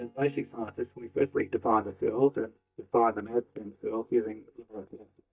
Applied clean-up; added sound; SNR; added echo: neural mask model DeepFilterNet 3.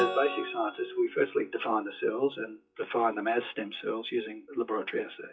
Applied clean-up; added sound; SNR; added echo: classical method WPE with log-MMSE.